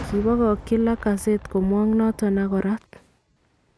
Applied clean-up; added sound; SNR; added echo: none; Fireworks; 16 dB; none.